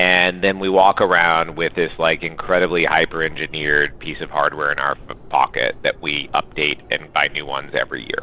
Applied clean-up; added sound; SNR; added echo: none; Subway, metro, underground; 17 dB; none.